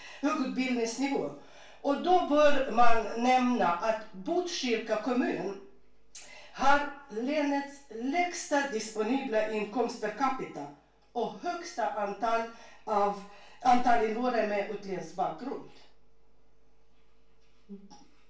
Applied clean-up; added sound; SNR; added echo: none; none; none; reverberation time 0.3 s.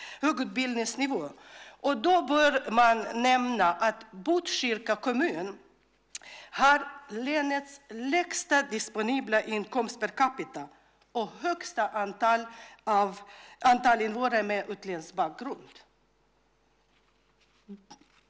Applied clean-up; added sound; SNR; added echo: none; none; none; none.